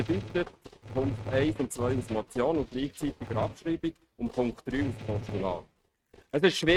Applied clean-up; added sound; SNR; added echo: neural mask model RNNoise.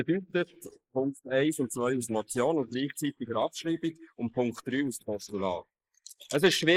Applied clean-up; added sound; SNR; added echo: neural mask model Resemble Enhance denoiser.